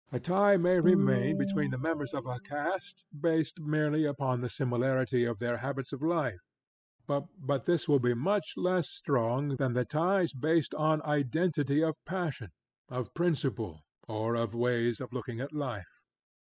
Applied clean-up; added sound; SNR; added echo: classical method spectral subtraction.